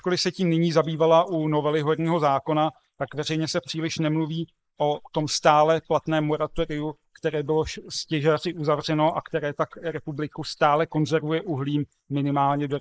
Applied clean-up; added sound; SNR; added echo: neural mask model Resemble Enhance denoiser.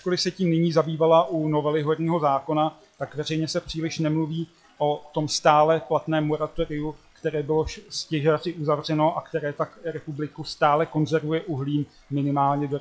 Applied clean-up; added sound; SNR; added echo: classical method log-MMSE.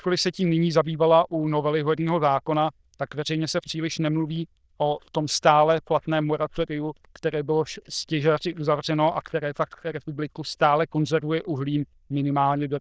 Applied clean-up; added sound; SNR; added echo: neural diffusion model UNIVERSE++.